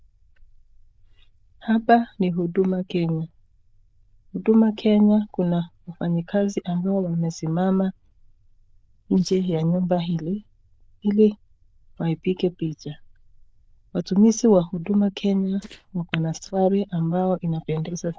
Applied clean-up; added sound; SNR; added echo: neural diffusion model UNIVERSE++.